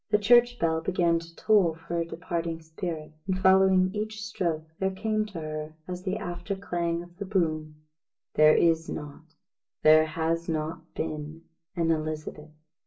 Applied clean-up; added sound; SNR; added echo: none; none; none; reverberation time 0.2 s.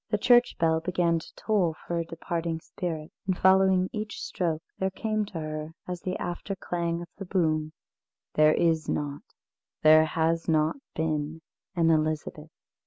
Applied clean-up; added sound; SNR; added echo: none; none; none; none.